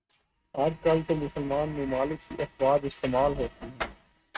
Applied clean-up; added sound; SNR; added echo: neural mask model RNNoise.